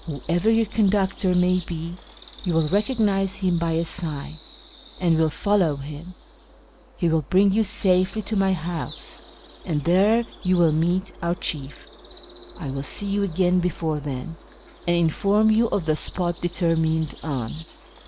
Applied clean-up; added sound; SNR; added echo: none; Bird vocalization, bird call, bird song; 16 dB; none.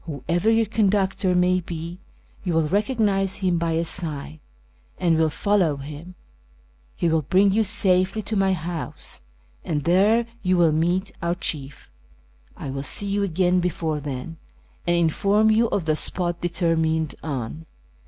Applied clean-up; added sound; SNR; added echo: none; none; none; none.